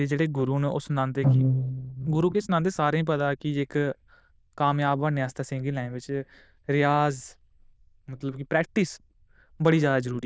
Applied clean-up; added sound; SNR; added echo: neural diffusion model UNIVERSE++.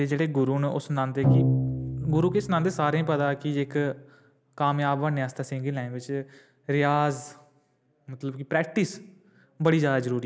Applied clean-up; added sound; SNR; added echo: none; Bowed string instrument; 2 dB; none.